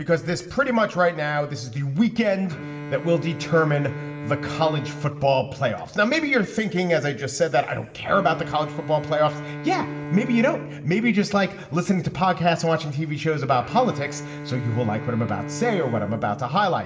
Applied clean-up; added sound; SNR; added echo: none; Bowed string instrument; 13 dB; reverberation time 0.9 s.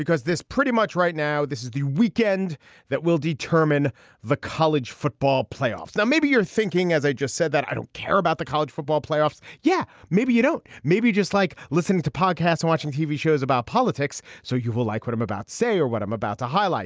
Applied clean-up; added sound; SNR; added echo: none; none; none; none.